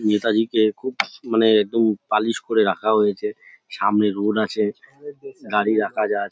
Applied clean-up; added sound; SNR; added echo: none; none; none; none.